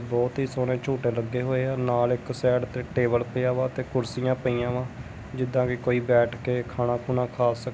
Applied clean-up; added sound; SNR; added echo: none; none; none; none.